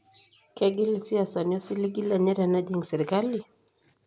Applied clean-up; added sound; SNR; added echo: none; none; none; none.